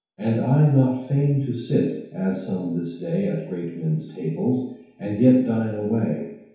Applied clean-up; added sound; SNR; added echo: none; none; none; reverberation time 1.0 s.